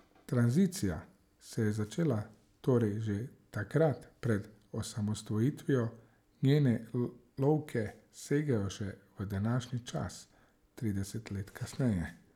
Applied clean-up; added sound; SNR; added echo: none; none; none; none.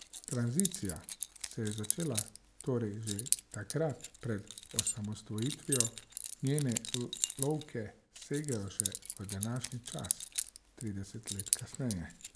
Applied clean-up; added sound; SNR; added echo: none; Keys jangling; -5 dB; none.